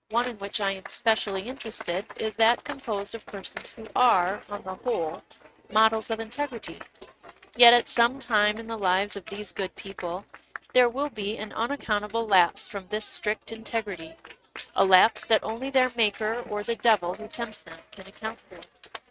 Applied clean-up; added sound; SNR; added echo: neural mask model RNNoise.